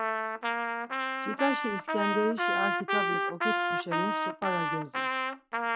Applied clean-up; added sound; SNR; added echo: none; Trumpet; -4 dB; none.